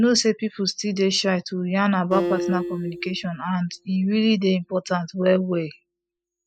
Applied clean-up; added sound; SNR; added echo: classical method spectral subtraction.